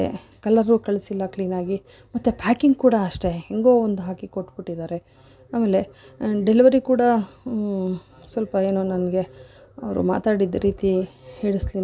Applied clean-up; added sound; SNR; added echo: none; none; none; none.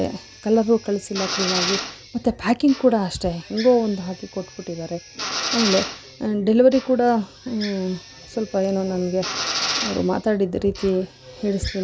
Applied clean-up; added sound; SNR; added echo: none; Drill; 9 dB; none.